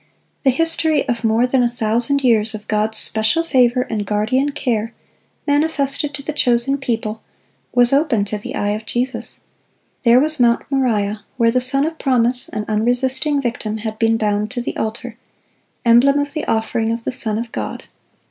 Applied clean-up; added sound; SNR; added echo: none; none; none; none.